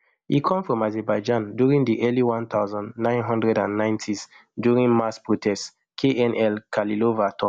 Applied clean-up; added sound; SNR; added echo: none; none; none; none.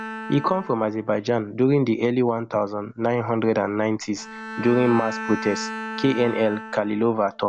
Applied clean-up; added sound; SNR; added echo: none; Bowed string instrument; 13 dB; none.